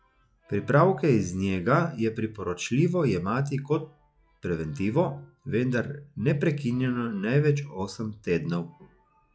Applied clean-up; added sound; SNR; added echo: classical method log-MMSE.